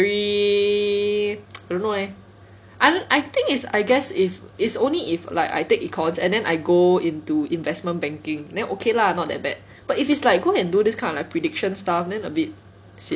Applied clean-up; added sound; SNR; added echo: none; none; none; none.